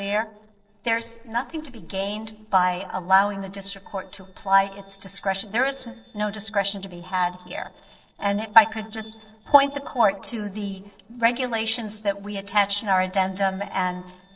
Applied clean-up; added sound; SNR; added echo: neural separator model SepFormer DNS4.